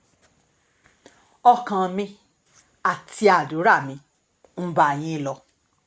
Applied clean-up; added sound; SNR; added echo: none; none; none; none.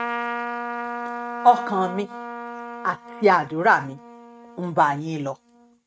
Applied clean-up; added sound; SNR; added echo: neural mask model RNNoise.